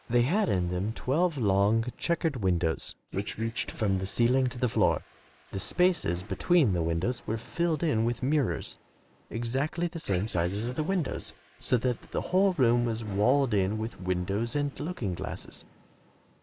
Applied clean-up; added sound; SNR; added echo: neural mask model Resemble Enhance denoiser.